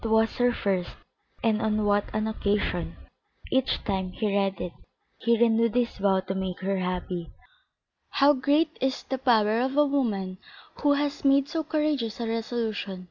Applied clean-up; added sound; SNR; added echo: none; none; none; none.